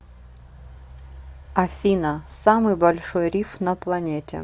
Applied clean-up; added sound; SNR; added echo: none; none; none; none.